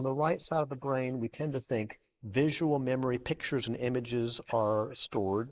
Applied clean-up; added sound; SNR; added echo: neural mask model Resemble Enhance denoiser.